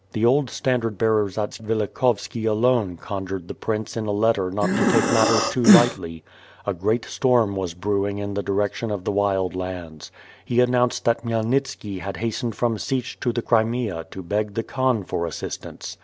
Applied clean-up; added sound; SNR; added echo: none; Breathing; -4 dB; none.